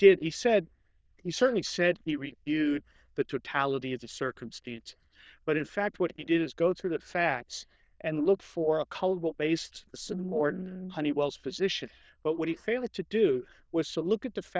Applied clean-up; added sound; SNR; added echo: neural diffusion model UNIVERSE++.